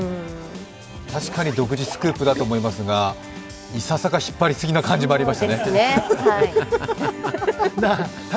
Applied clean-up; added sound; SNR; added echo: none; Splash, splatter; 14 dB; none.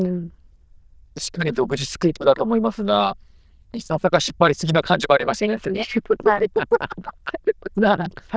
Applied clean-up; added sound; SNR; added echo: neural diffusion model UNIVERSE++.